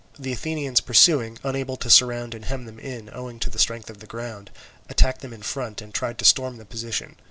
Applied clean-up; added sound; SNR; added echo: none; none; none; none.